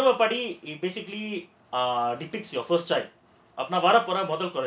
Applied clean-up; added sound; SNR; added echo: none; none; none; none.